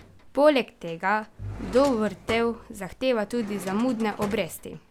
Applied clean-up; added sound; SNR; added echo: none; Drawer open or close + Bowed string instrument; 15 dB; none.